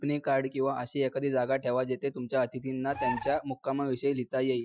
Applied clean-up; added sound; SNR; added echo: classical method Wiener filter.